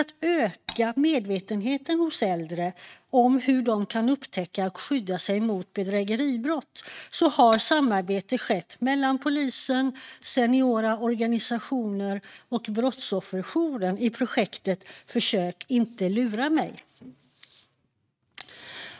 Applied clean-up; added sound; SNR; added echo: neural mask model RNNoise.